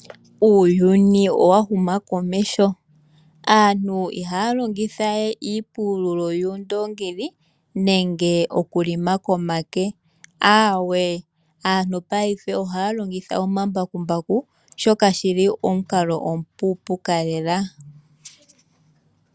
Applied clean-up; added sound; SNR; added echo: none; none; none; none.